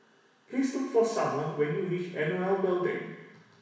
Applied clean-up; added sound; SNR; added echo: none; none; none; reverberation time 1.1 s.